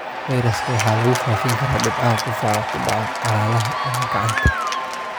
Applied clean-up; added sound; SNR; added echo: none; Applause / Cheering; 2 dB; none.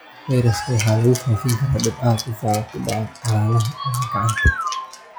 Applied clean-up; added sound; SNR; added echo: classical method log-MMSE.